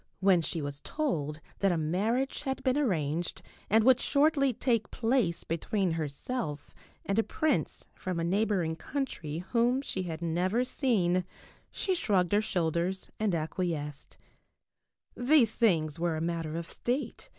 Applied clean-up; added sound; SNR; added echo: none; none; none; none.